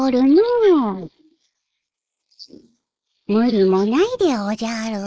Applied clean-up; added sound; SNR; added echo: neural mask model Resemble Enhance denoiser.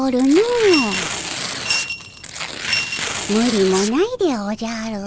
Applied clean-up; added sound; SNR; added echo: none; Tearing + Coin (dropping) / Glass; 5 dB; none.